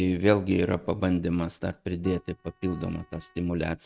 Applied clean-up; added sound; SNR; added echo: neural mask model RNNoise.